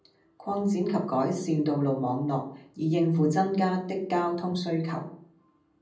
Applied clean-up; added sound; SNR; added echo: none; none; none; reverberation time 0.6 s.